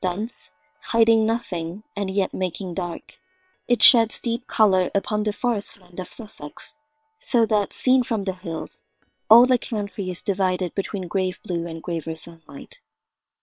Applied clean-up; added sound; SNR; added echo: neural separator model SepFormer WHAM!.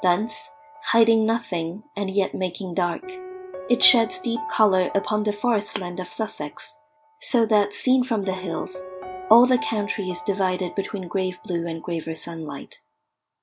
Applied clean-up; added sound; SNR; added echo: none; Piano; 16 dB; none.